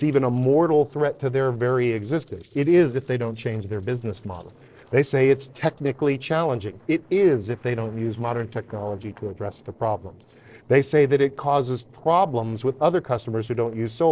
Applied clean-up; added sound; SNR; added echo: neural separator model SepFormer DNS4.